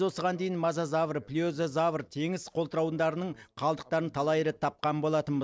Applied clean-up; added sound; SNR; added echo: none; none; none; none.